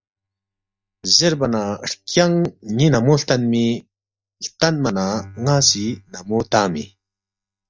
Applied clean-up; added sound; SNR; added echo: neural mask model DeepFilterNet 3.